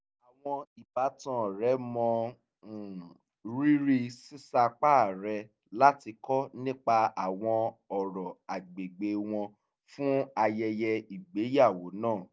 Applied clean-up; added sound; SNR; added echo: none; none; none; none.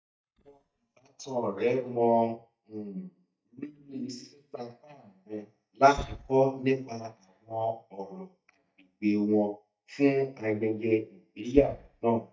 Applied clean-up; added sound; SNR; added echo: neural mask model DeepFilterNet 3.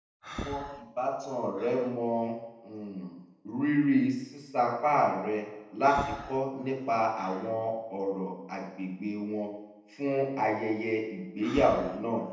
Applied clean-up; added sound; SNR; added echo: none; Breathing; 18 dB; reverberation time 0.9 s.